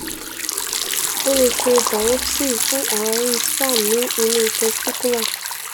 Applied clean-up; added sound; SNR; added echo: none; Liquid; 0 dB; none.